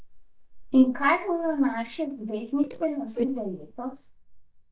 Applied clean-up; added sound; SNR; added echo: neural mask model DeepFilterNet 3.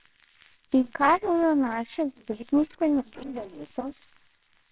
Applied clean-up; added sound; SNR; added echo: neural separator model SepFormer WHAMR!.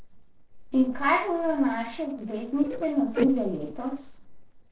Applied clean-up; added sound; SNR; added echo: neural separator model SepFormer DNS4.